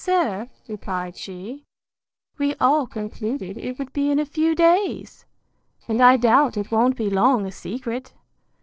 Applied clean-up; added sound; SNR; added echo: neural separator model SepFormer DNS4.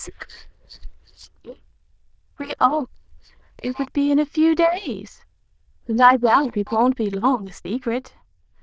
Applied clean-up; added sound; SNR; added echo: neural diffusion model UNIVERSE++.